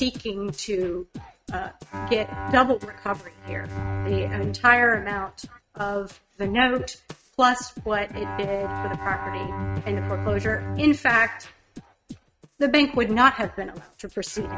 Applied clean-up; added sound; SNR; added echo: neural mask model RNNoise.